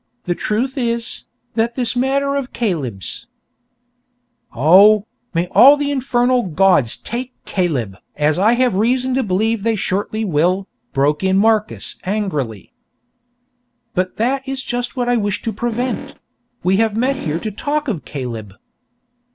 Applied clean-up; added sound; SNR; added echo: none; Fart; 9 dB; none.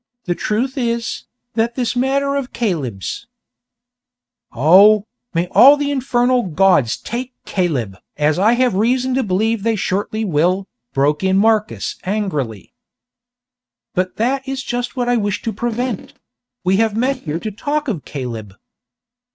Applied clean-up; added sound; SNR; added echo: neural mask model RNNoise.